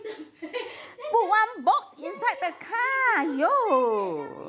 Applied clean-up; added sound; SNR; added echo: none; none; none; none.